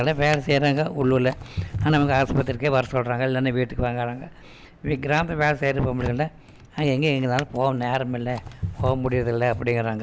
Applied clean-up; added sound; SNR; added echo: none; Drawer open or close; 13 dB; none.